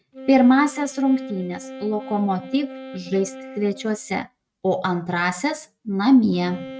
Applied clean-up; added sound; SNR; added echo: neural mask model RNNoise.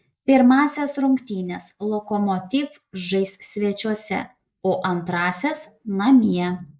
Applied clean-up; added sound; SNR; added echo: neural mask model Resemble Enhance denoiser.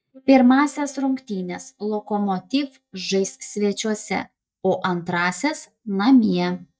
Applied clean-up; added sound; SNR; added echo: neural mask model DeepFilterNet 3.